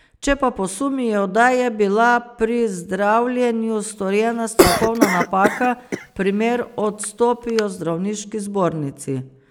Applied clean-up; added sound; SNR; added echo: none; Cough; 3 dB; none.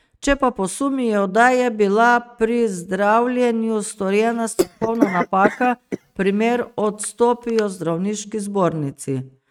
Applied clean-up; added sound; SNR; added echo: neural mask model RNNoise.